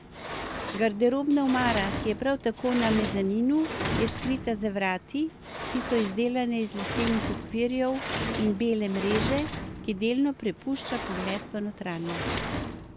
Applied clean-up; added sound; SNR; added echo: none; Sliding door; 6 dB; none.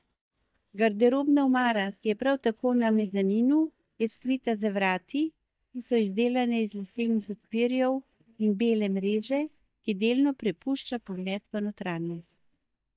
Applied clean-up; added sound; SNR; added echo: neural mask model DeepFilterNet 3.